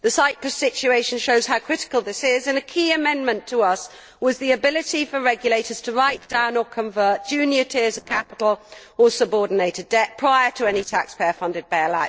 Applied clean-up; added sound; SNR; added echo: neural separator model SepFormer DNS4.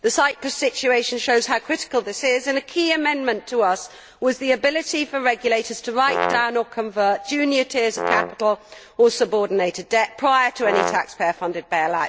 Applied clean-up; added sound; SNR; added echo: none; Brass instrument; 4 dB; none.